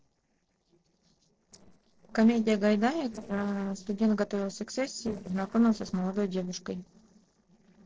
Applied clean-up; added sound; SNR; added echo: neural separator model SepFormer DNS4.